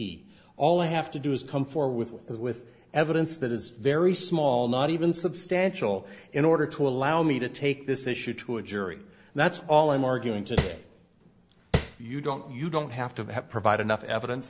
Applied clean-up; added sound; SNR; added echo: none; Tap; 2 dB; none.